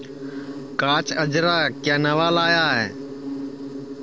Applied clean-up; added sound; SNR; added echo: none; Insect; 10 dB; none.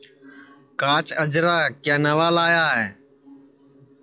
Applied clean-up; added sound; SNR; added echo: classical method log-MMSE.